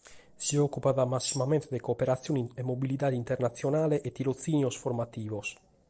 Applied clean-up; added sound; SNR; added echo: neural separator model SepFormer DNS4.